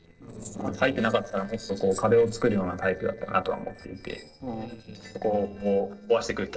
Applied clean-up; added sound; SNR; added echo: neural separator model SepFormer DNS4.